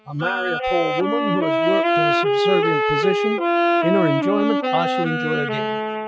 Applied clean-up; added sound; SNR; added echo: classical method spectral subtraction.